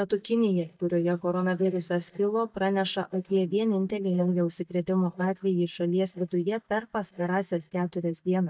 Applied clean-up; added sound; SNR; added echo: neural mask model DeepFilterNet 3.